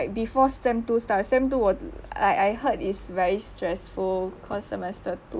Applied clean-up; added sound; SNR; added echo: none; none; none; none.